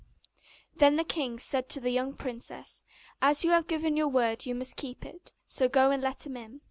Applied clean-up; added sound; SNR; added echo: none; none; none; none.